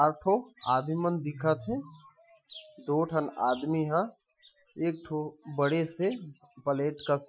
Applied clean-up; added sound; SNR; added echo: classical method Wiener filter.